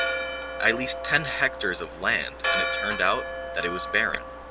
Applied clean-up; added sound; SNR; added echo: none; Church bell; 3 dB; none.